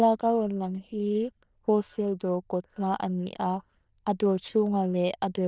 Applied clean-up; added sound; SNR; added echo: neural diffusion model UNIVERSE++.